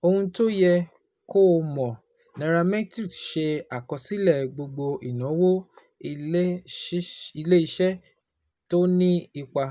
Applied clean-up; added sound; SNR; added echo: none; none; none; none.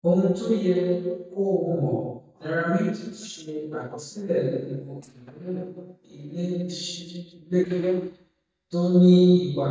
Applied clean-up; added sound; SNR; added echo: neural mask model DeepFilterNet 3.